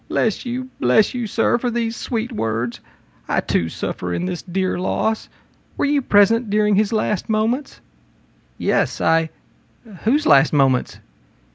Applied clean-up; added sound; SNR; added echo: none; none; none; none.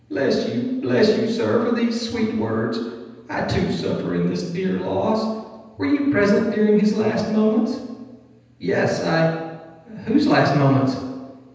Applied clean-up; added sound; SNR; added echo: none; none; none; reverberation time 1.1 s.